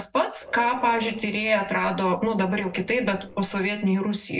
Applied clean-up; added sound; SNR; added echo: neural separator model SepFormer DNS4.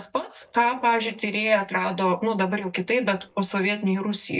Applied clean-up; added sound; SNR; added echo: neural mask model DeepFilterNet 3.